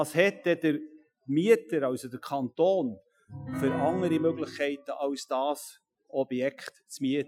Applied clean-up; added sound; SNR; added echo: classical method Wiener filter.